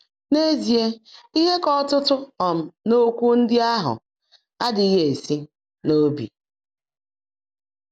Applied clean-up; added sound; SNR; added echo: none; none; none; none.